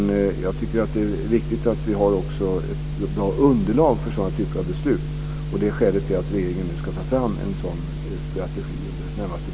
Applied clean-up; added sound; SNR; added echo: none; none; none; none.